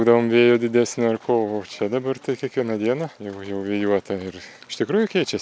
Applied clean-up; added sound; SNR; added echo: none; none; none; none.